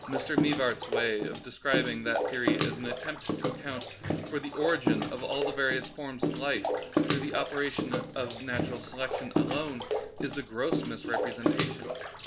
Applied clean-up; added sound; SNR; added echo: none; Bathtub (filling or washing) / Water / Splash, splatter; -1 dB; none.